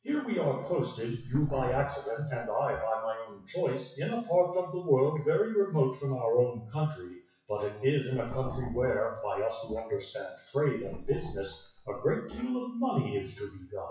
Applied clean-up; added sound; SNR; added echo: classical method WPE with log-MMSE.